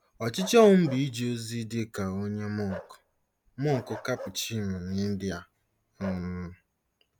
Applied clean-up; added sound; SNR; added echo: none; Bark; 18 dB; none.